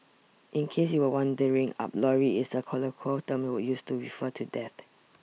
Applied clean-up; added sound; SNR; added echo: none; none; none; none.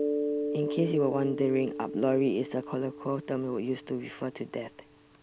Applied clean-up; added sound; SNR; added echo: none; Mallet percussion; 5 dB; none.